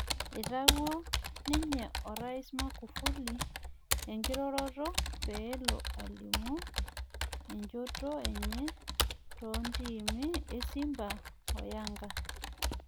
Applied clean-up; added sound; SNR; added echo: none; Computer keyboard; -3 dB; none.